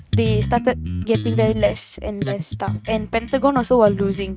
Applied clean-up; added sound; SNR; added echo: neural mask model RNNoise.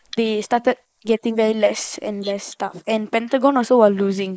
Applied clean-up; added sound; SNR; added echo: neural mask model Resemble Enhance denoiser.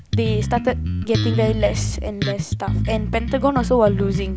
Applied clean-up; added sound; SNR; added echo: none; Bass guitar; 1 dB; none.